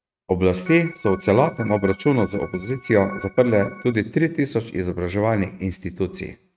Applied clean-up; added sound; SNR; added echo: neural mask model RNNoise.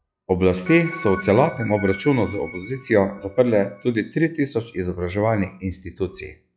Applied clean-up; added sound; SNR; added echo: classical method log-MMSE.